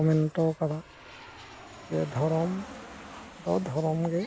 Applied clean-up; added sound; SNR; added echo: none; Aircraft; 17 dB; none.